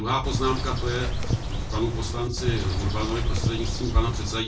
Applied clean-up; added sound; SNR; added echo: none; Bird; 1 dB; reverberation time 0.1 s.